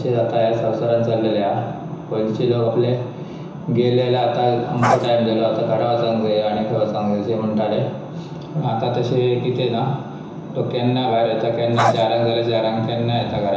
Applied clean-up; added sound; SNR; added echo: none; Bark; 4 dB; reverberation time 0.7 s.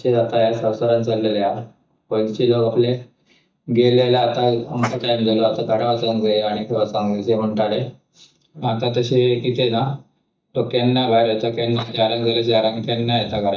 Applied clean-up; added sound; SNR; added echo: neural mask model DeepFilterNet 3.